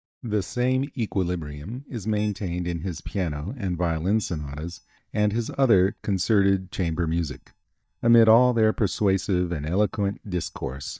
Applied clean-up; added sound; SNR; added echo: neural mask model DeepFilterNet 3.